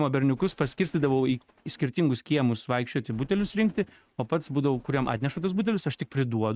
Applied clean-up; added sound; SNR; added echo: neural mask model RNNoise.